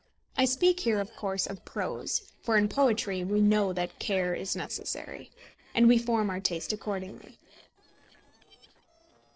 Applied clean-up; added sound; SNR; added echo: neural separator model SepFormer DNS4.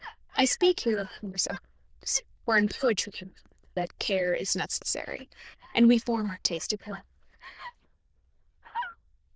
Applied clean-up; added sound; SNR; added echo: neural diffusion model UNIVERSE++.